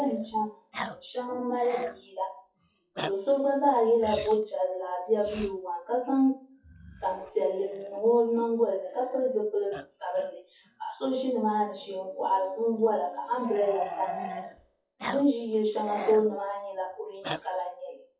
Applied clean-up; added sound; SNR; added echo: classical method WPE with log-MMSE.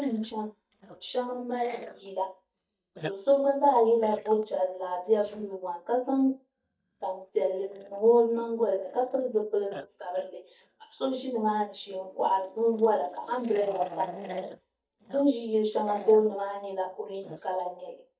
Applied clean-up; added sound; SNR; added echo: neural mask model DeepFilterNet 3.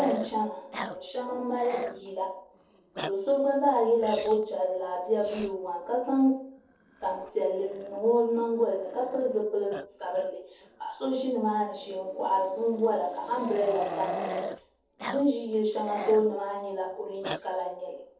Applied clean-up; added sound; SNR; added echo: neural separator model SepFormer DNS4.